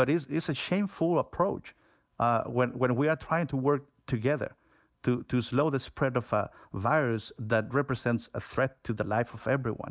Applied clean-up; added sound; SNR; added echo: none; none; none; none.